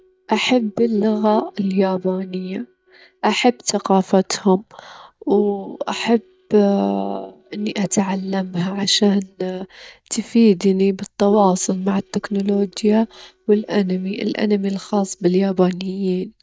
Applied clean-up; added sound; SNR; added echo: neural mask model DeepFilterNet 3.